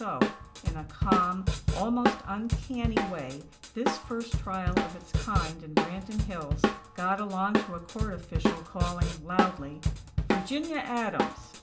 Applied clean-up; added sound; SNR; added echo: none; Drum kit; -3 dB; reverberation time 0.4 s.